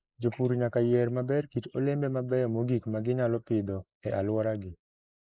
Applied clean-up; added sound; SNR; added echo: neural mask model Resemble Enhance denoiser.